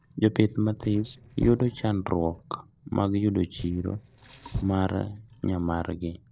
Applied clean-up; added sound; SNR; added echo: neural separator model SepFormer DNS4.